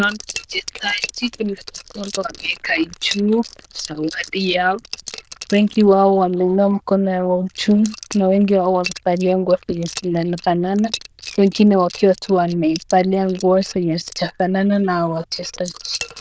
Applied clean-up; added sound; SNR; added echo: neural diffusion model UNIVERSE++.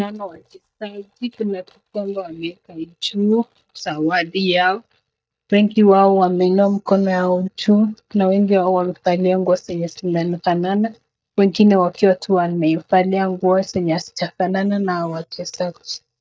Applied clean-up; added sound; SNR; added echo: neural mask model DeepFilterNet 3.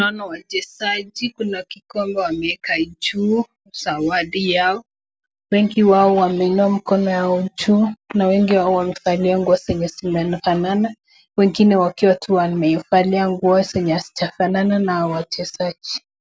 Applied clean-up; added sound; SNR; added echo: none; none; none; none.